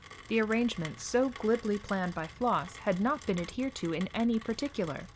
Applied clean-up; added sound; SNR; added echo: none; Rain; 17 dB; none.